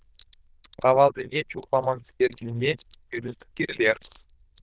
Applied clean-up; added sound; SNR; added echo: neural diffusion model UNIVERSE++.